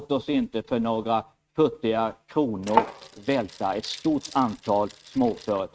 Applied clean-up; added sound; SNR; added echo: neural mask model RNNoise.